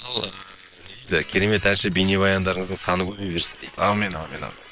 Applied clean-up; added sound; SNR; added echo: neural separator model SepFormer WHAM!.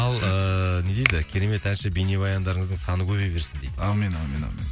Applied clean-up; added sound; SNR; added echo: none; Finger snapping; 9 dB; none.